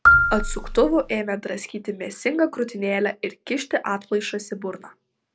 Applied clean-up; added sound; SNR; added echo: none; Marimba, xylophone; -3 dB; none.